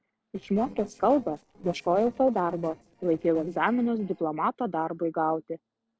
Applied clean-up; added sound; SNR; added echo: neural separator model SepFormer DNS4.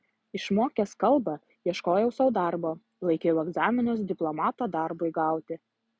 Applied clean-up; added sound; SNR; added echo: none; none; none; none.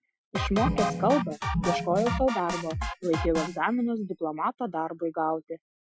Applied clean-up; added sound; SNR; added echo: classical method Wiener filter.